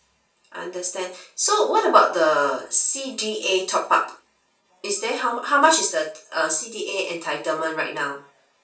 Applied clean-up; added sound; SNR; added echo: none; none; none; reverberation time 0.3 s.